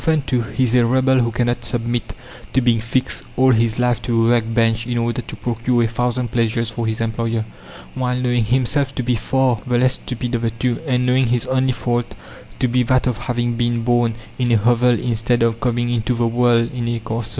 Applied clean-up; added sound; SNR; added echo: none; none; none; none.